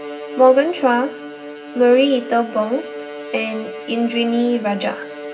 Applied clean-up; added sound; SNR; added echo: none; Bowed string instrument; 12 dB; reverberation time 0.4 s.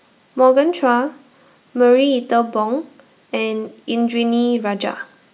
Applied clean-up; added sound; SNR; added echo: none; none; none; none.